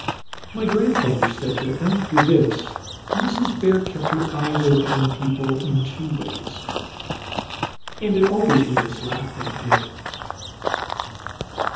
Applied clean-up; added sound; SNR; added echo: none; Run / Bird vocalization, bird call, bird song; 4 dB; reverberation time 0.9 s.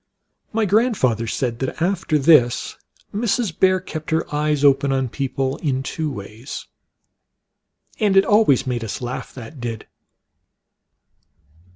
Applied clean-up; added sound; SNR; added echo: none; none; none; none.